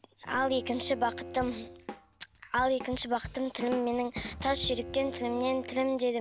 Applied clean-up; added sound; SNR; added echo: none; Bowed string instrument + Drum / Drum kit; 12 dB; none.